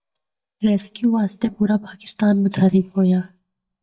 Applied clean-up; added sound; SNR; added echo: neural mask model DeepFilterNet 3.